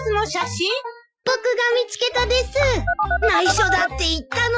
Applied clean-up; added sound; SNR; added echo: classical method Wiener filter.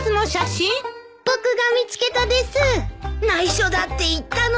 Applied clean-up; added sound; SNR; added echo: none; none; none; none.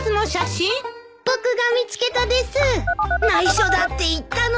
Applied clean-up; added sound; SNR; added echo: none; Telephone; 0 dB; none.